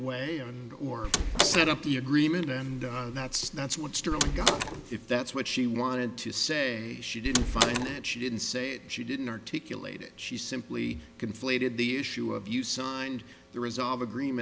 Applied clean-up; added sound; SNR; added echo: none; Door; -1 dB; none.